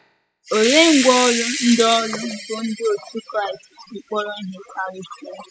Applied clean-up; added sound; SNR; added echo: classical method spectral subtraction.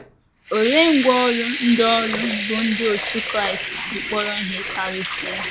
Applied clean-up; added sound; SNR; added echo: none; Sink (filling or washing) / Water tap, faucet / Liquid; 3 dB; none.